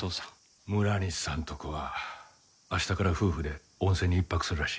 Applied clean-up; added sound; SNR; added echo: none; none; none; none.